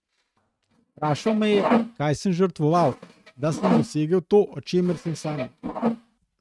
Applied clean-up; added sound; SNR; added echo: neural mask model RNNoise.